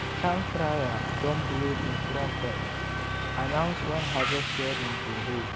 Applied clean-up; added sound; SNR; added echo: none; Aircraft + Subway, metro, underground; -2 dB; none.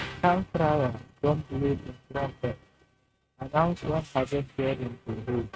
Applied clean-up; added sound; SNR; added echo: neural mask model RNNoise.